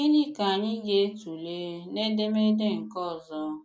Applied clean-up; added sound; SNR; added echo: none; none; none; none.